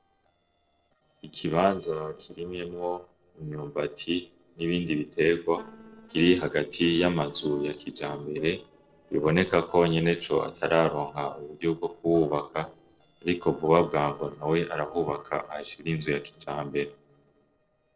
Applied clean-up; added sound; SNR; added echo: neural separator model SepFormer DNS4.